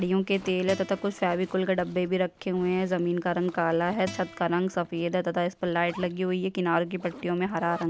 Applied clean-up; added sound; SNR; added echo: none; Acoustic guitar + Zipper (clothing); 20 dB; none.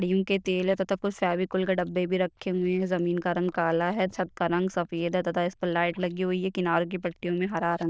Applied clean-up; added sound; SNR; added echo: neural diffusion model UNIVERSE++.